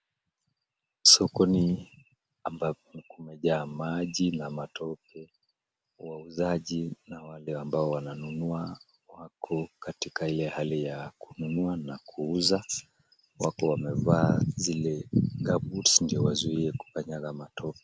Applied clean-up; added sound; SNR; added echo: none; none; none; none.